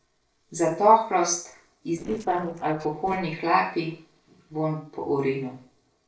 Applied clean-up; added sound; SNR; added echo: neural separator model SepFormer DNS4.